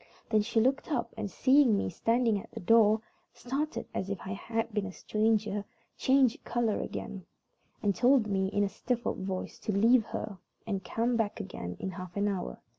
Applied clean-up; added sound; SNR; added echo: none; none; none; none.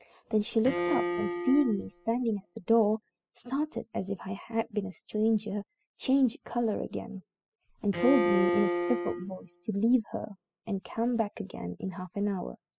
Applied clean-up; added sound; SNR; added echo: classical method spectral subtraction.